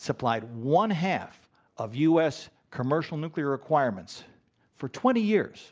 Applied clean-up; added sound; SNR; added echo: none; none; none; none.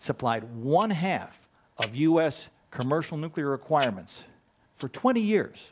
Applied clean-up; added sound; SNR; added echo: none; Tick-tock; 17 dB; none.